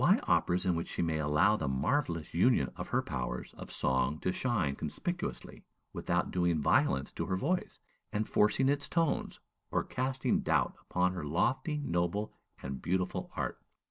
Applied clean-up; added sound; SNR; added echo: none; none; none; none.